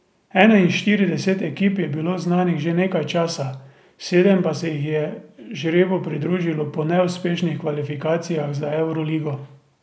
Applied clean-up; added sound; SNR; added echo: none; none; none; none.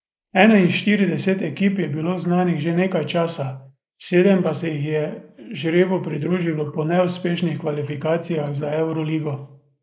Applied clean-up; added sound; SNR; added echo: neural mask model Resemble Enhance denoiser.